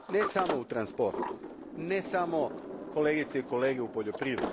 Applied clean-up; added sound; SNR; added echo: none; Sliding door; 7 dB; none.